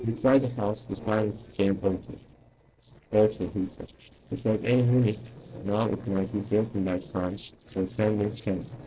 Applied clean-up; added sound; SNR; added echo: neural separator model SepFormer DNS4.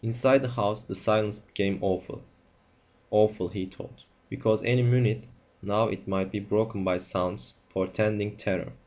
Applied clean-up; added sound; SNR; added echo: none; none; none; none.